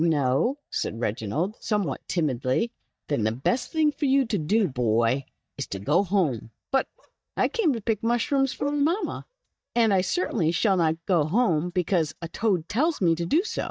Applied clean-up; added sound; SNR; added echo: neural mask model DeepFilterNet 3.